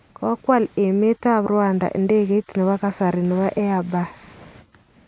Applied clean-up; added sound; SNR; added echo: none; none; none; none.